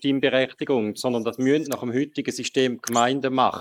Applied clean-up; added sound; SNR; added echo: neural mask model Resemble Enhance denoiser.